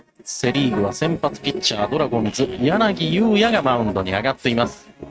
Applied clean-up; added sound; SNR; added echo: neural mask model RNNoise.